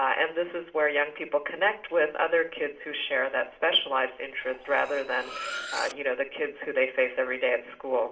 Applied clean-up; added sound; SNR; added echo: none; Cutlery, silverware; 11 dB; reverberation time 0.6 s.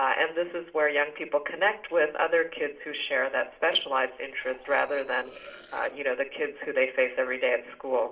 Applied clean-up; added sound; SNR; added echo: neural separator model SepFormer DNS4.